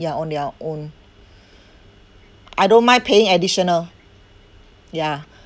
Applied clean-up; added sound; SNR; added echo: none; none; none; none.